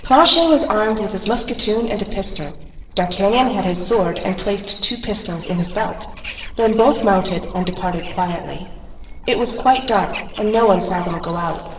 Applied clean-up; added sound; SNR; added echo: neural separator model SepFormer DNS4.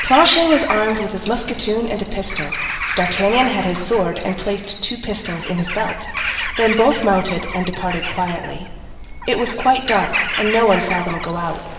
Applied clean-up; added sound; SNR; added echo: none; Bird vocalization, bird call, bird song / Crow; 7 dB; reverberation time 1.1 s.